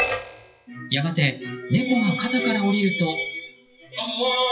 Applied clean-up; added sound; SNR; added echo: classical method WPE with log-MMSE.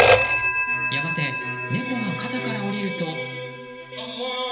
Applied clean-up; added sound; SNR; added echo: none; Telephone; -4 dB; reverberation time 1.4 s.